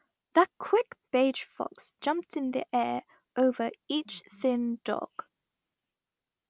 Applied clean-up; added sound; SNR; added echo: none; none; none; none.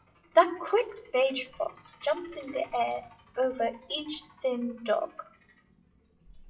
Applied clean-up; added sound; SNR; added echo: classical method WPE with log-MMSE.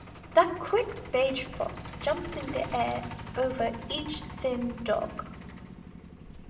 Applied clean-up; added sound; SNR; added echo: none; Truck; 10 dB; reverberation time 0.6 s.